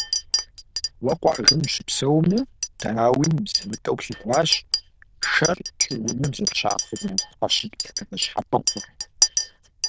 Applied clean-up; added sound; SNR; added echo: neural diffusion model UNIVERSE++.